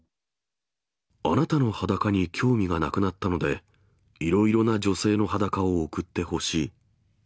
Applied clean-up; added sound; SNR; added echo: none; none; none; none.